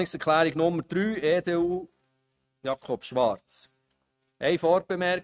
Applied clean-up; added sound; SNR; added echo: neural mask model RNNoise.